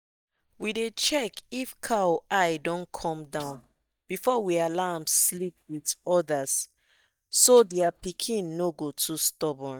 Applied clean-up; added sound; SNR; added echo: neural mask model DeepFilterNet 3.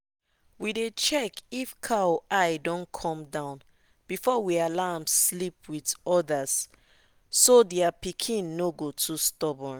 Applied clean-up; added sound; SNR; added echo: none; none; none; none.